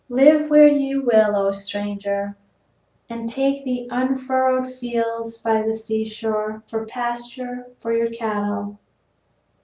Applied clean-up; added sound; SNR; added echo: none; none; none; none.